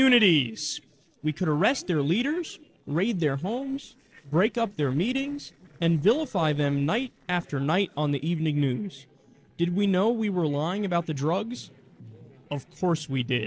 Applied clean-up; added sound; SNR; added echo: neural separator model SepFormer DNS4.